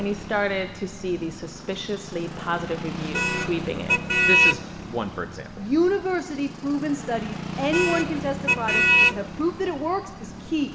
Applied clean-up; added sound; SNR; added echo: none; Motor vehicle (road); -1 dB; reverberation time 1.5 s.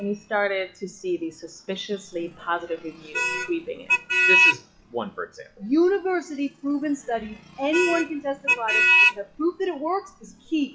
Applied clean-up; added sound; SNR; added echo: classical method WPE with log-MMSE.